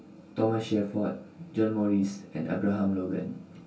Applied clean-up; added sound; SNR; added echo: none; none; none; reverberation time 0.2 s.